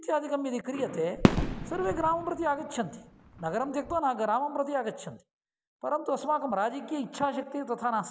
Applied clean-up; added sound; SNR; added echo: none; Fireworks; 0 dB; none.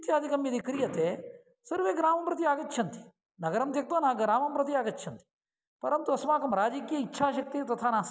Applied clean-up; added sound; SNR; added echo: none; none; none; none.